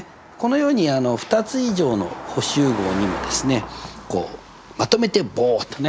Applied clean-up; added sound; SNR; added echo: none; Car passing by; 13 dB; none.